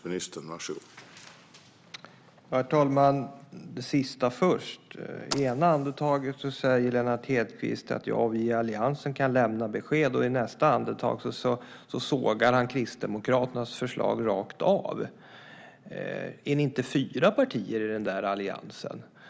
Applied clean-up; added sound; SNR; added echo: none; none; none; none.